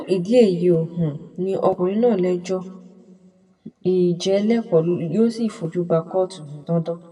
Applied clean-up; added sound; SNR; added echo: none; none; none; reverberation time 1.0 s.